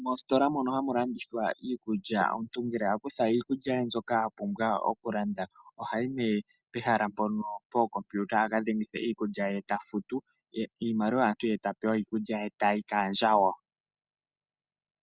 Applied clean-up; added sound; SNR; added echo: none; none; none; none.